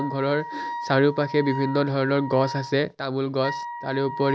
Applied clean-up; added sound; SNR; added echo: none; Wind instrument, woodwind instrument; 10 dB; none.